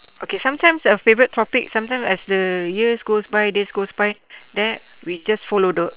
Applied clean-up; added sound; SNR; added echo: neural separator model SepFormer WHAM!.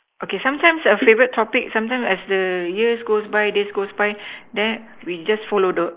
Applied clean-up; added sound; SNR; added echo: neural mask model Resemble Enhance denoiser.